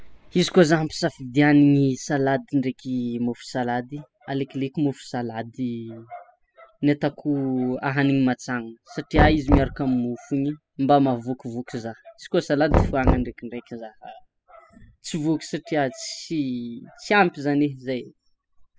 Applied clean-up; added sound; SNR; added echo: classical method spectral subtraction.